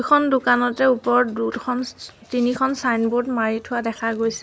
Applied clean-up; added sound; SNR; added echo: none; none; none; none.